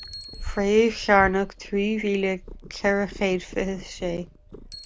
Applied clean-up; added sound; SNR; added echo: none; Purr + Bicycle; 14 dB; none.